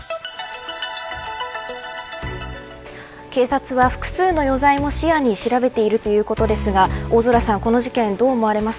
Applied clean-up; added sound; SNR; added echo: none; none; none; none.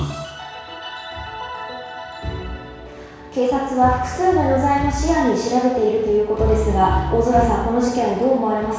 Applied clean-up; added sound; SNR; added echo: none; none; none; reverberation time 1.1 s.